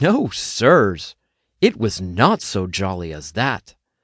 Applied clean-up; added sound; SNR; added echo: none; none; none; none.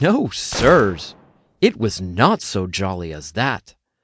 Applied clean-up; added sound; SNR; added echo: none; Gunshot, gunfire; 14 dB; none.